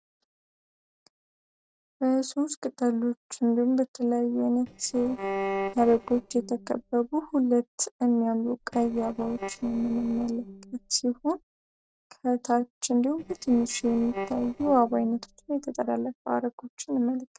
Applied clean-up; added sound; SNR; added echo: neural separator model SepFormer DNS4.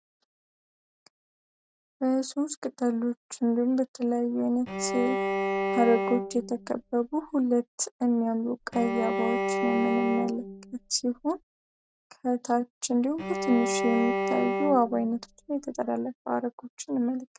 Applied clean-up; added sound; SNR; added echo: none; Bowed string instrument; 2 dB; none.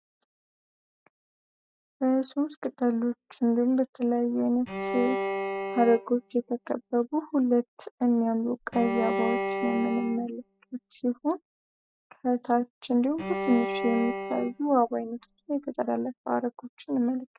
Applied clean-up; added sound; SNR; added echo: classical method spectral subtraction.